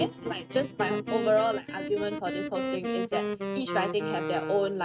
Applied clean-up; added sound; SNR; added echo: neural mask model RNNoise.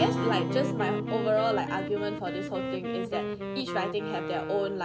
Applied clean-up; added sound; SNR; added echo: none; Acoustic guitar + Wind instrument, woodwind instrument; 1 dB; none.